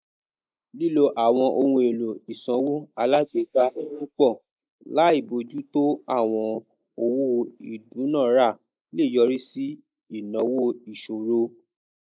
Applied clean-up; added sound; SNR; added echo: neural mask model Resemble Enhance denoiser.